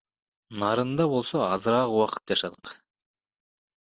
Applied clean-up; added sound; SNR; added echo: none; none; none; none.